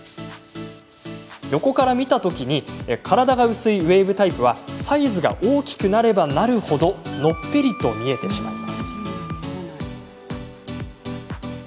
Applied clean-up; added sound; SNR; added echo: none; Wind instrument, woodwind instrument; 16 dB; none.